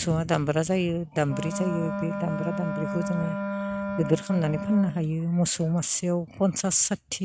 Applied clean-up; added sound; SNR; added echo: neural mask model RNNoise.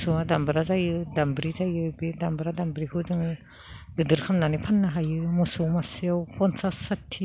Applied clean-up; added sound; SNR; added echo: none; none; none; none.